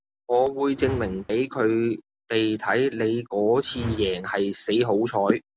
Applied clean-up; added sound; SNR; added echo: none; Whoosh, swoosh, swish; 15 dB; none.